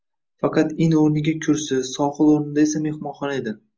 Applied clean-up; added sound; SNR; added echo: none; none; none; none.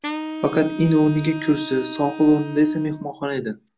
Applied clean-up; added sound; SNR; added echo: none; Wind instrument, woodwind instrument; 11 dB; none.